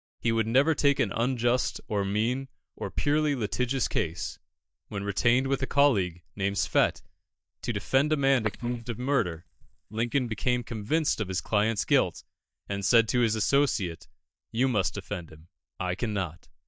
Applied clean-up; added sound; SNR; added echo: neural mask model DeepFilterNet 3.